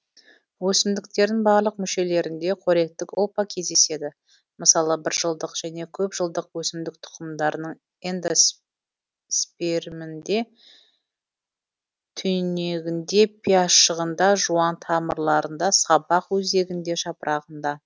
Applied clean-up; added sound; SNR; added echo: none; none; none; none.